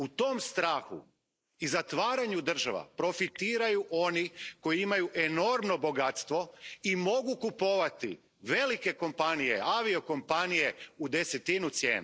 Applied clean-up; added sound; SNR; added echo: neural mask model Resemble Enhance denoiser.